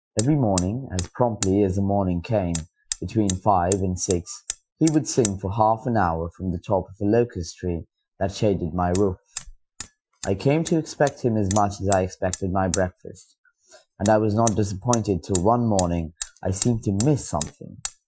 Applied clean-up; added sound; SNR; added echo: classical method Wiener filter.